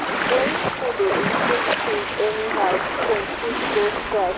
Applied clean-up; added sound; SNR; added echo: none; Ocean; -1 dB; none.